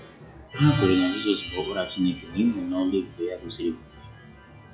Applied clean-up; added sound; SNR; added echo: classical method log-MMSE.